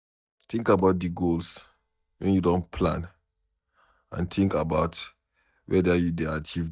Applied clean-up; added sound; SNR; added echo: neural mask model DeepFilterNet 3.